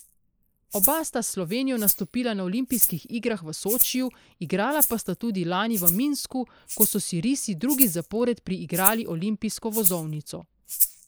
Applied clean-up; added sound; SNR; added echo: neural mask model Resemble Enhance denoiser.